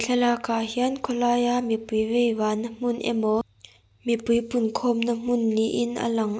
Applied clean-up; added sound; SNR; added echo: none; none; none; none.